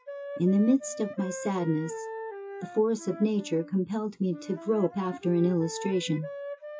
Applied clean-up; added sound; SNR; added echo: classical method WPE with log-MMSE.